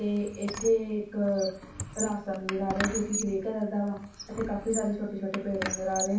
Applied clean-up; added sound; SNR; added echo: none; Squeak; 8 dB; reverberation time 0.6 s.